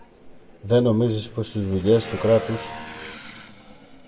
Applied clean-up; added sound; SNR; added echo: none; Motorcycle / Engine; 14 dB; reverberation time 1.2 s.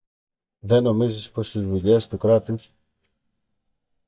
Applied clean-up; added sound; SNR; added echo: neural mask model DeepFilterNet 3.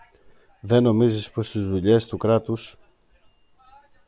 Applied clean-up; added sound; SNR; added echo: none; none; none; none.